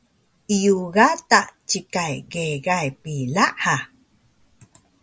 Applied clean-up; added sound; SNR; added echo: none; none; none; none.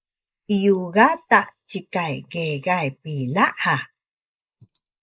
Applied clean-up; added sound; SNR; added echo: neural mask model Resemble Enhance denoiser.